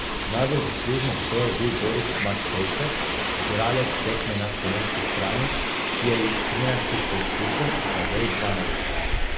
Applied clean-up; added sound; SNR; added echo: none; Subway, metro, underground; -2 dB; reverberation time 0.7 s.